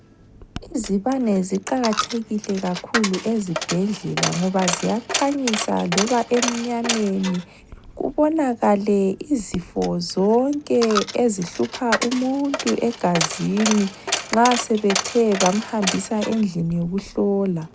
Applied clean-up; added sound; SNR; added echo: none; Coin (dropping); 8 dB; none.